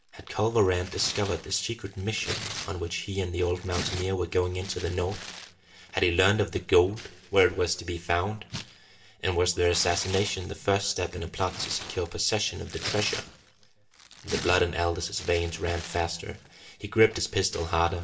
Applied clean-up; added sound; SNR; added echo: none; Tearing; 14 dB; reverberation time 0.7 s.